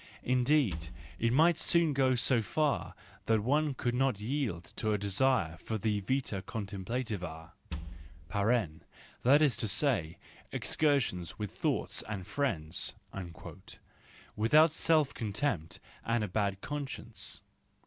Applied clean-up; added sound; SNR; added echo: none; Wood; 11 dB; none.